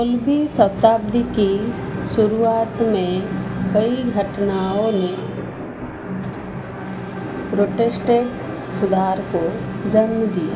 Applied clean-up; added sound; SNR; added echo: none; Race car, auto racing / Accelerating, revving, vroom; 18 dB; none.